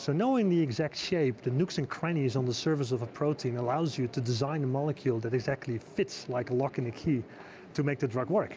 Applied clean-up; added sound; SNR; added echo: none; none; none; none.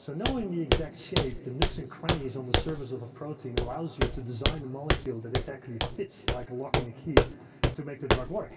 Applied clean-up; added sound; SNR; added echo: none; Walk, footsteps; -5 dB; reverberation time 2.1 s.